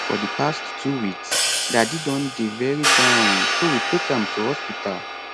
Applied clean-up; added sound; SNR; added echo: none; Hi-hat + Hi-hat; -2 dB; none.